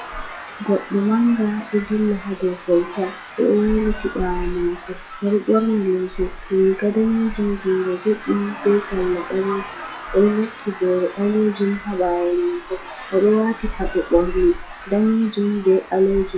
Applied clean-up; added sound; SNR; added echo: classical method log-MMSE.